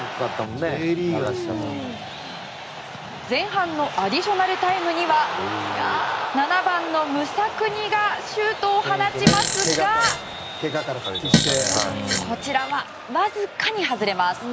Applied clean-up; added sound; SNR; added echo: none; Fart; 0 dB; none.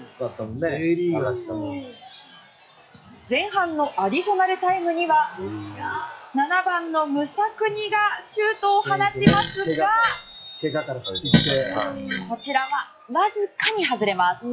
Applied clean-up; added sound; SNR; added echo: classical method log-MMSE.